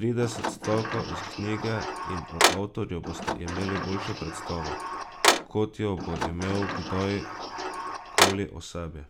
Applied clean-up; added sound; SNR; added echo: none; Sliding door; -2 dB; none.